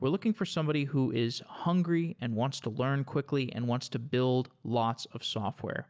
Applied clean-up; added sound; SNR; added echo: none; none; none; none.